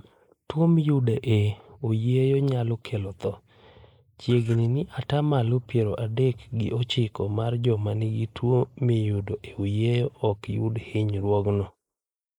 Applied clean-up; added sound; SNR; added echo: neural mask model Resemble Enhance denoiser.